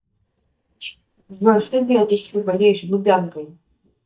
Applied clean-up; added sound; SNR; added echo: neural mask model DeepFilterNet 3.